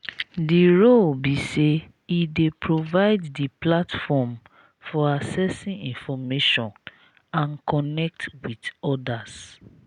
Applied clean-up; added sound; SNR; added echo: none; none; none; none.